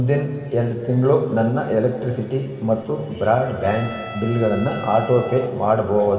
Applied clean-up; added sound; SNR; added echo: none; Trumpet; 17 dB; reverberation time 2.3 s.